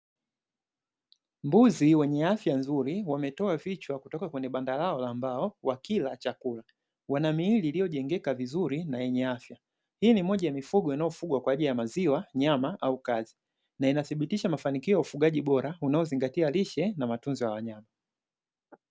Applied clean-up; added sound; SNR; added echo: none; none; none; none.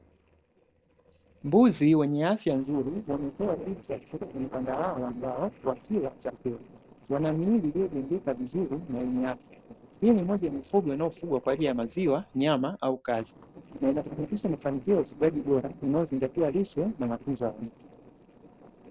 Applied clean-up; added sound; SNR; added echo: neural separator model SepFormer DNS4.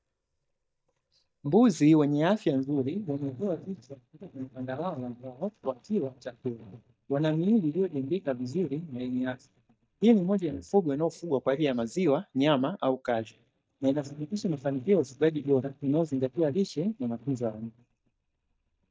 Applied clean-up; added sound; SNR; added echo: neural mask model DeepFilterNet 3.